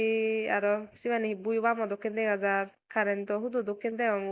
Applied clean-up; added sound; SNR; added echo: none; none; none; none.